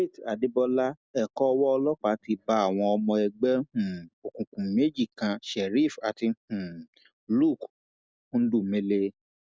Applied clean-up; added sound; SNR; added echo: none; none; none; none.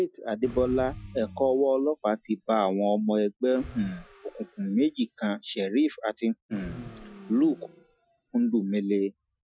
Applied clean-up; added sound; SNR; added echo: classical method Wiener filter.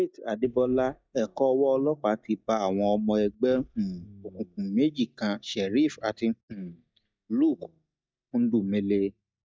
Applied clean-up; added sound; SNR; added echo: neural mask model DeepFilterNet 3.